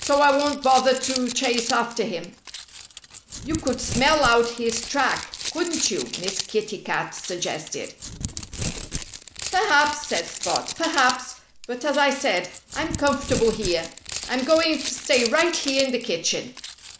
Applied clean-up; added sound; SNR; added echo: none; Crumpling, crinkling; 9 dB; none.